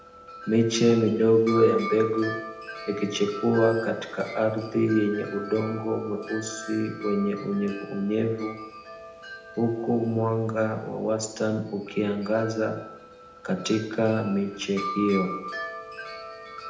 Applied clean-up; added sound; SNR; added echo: none; Wind chime; 12 dB; reverberation time 0.8 s.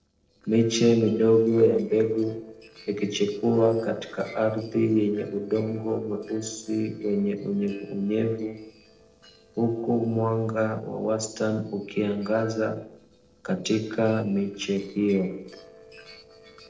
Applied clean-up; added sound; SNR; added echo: neural separator model SepFormer DNS4.